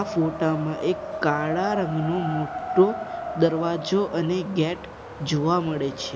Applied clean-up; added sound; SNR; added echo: none; Wind; 8 dB; none.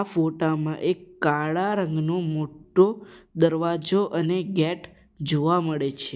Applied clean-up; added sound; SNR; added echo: none; none; none; none.